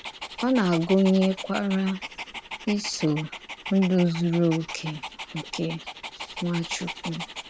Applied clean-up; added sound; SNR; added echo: none; Dog; 12 dB; none.